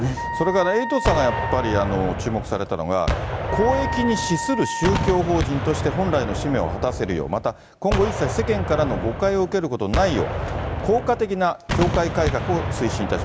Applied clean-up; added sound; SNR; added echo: none; Gunshot, gunfire + Wind instrument, woodwind instrument; 3 dB; none.